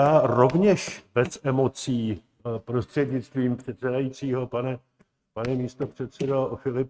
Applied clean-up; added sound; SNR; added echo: neural mask model RNNoise.